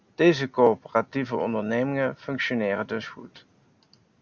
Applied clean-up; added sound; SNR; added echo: none; none; none; none.